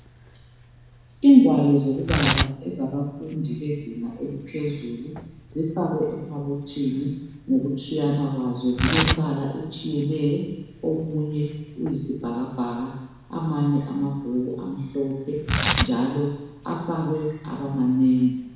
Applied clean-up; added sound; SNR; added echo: none; Tearing; 9 dB; reverberation time 1.1 s.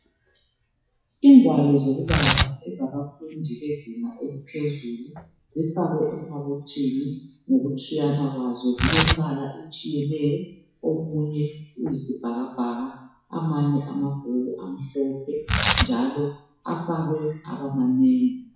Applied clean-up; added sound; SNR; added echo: classical method WPE with log-MMSE.